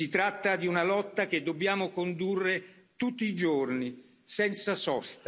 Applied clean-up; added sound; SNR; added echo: none; none; none; none.